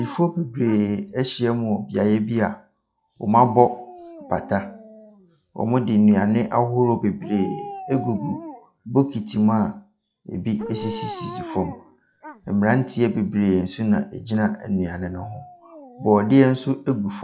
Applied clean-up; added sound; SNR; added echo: classical method log-MMSE.